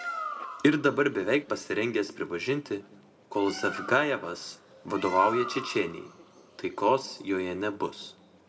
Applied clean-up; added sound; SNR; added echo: none; Bird; 13 dB; reverberation time 0.6 s.